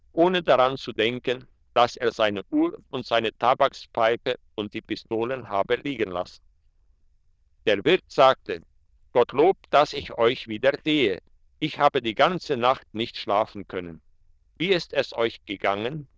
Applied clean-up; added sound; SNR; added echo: neural diffusion model UNIVERSE++.